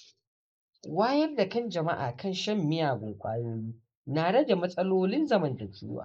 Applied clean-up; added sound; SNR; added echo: neural mask model Resemble Enhance denoiser.